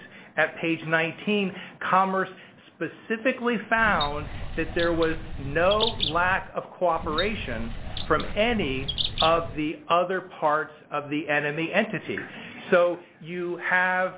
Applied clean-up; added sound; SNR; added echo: none; Bird; 0 dB; none.